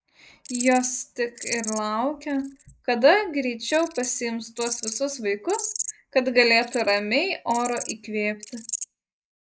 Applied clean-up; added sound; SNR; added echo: neural mask model Resemble Enhance denoiser.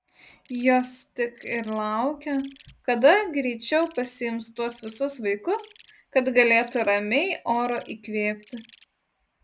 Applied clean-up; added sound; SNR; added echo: none; Insect; 9 dB; none.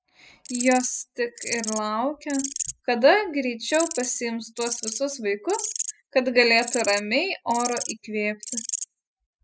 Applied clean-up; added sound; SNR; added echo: classical method spectral subtraction.